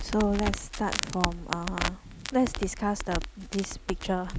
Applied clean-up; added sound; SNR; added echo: none; Crackle; 4 dB; none.